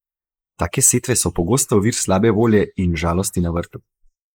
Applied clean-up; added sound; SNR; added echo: neural mask model Resemble Enhance denoiser.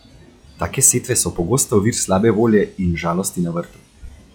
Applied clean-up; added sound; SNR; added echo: classical method log-MMSE.